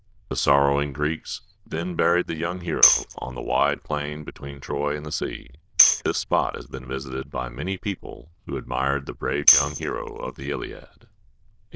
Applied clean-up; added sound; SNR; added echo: neural diffusion model UNIVERSE++.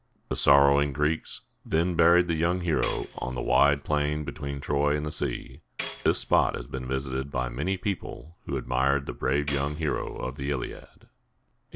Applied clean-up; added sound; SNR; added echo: none; Tambourine; -1 dB; none.